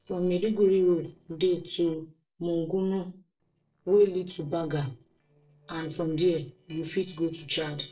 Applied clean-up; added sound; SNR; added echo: neural separator model SepFormer DNS4.